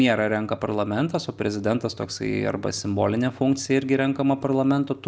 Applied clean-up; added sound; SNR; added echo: none; none; none; none.